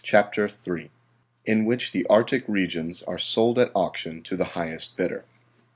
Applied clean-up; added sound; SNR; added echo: none; none; none; none.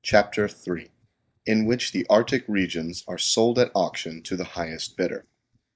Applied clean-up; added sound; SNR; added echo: neural mask model DeepFilterNet 3.